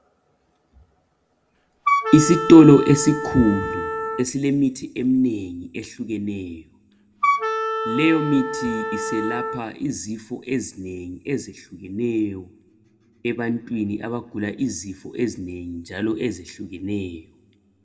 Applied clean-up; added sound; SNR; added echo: none; Wind instrument, woodwind instrument; 3 dB; reverberation time 1.5 s.